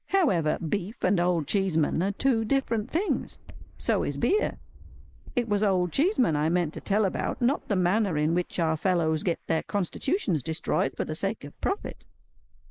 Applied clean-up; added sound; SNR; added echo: neural mask model Resemble Enhance denoiser.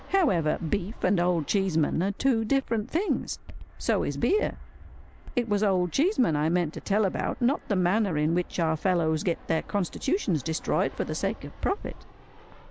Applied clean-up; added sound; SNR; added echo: none; Fixed-wing aircraft, airplane; 17 dB; none.